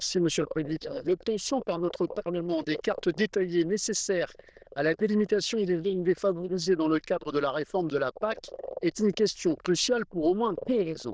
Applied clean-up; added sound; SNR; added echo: neural diffusion model UNIVERSE++.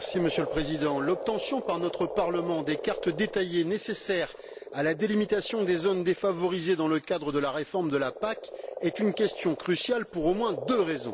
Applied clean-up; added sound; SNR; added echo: none; Frog; 11 dB; none.